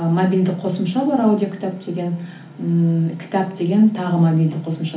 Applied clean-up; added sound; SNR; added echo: none; none; none; reverberation time 0.4 s.